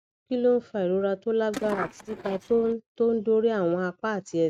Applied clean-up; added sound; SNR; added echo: neural mask model RNNoise.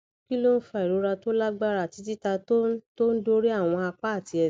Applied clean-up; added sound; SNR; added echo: none; none; none; none.